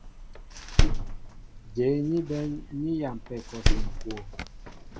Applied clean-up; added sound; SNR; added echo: none; Door; -5 dB; none.